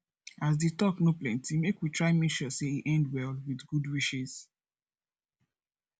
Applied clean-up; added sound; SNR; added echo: none; none; none; none.